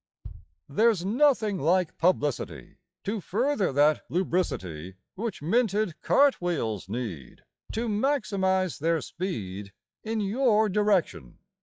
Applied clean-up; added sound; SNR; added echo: classical method log-MMSE.